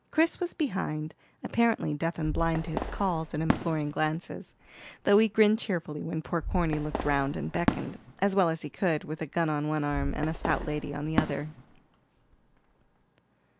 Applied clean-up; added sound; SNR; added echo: none; Fireworks; 6 dB; none.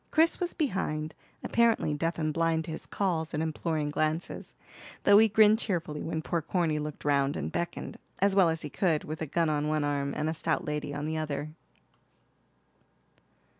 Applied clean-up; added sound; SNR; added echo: none; none; none; none.